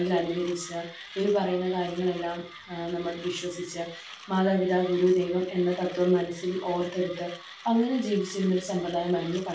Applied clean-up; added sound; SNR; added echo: none; Mechanisms; 18 dB; reverberation time 0.3 s.